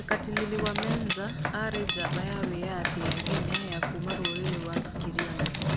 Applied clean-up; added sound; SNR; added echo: none; Mechanisms; -3 dB; none.